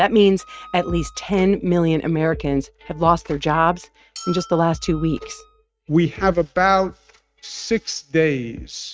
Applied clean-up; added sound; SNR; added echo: neural mask model RNNoise.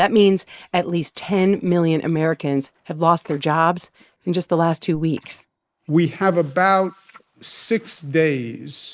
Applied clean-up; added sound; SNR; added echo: neural mask model Resemble Enhance denoiser.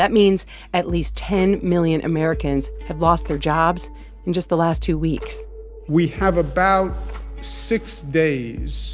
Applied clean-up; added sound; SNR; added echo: none; none; none; none.